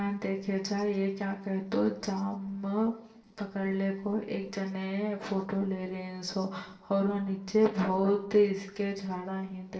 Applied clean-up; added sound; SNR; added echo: neural separator model SepFormer DNS4.